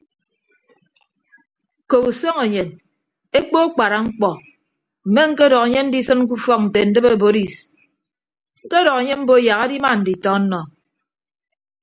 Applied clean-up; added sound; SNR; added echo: none; none; none; none.